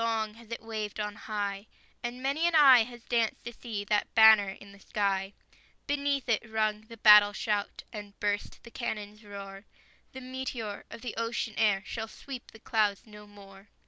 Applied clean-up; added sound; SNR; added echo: none; none; none; none.